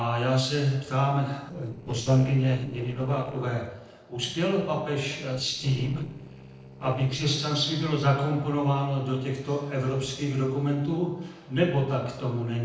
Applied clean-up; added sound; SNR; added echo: neural separator model SepFormer DNS4.